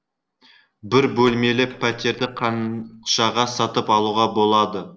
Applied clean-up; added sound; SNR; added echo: neural separator model SepFormer DNS4.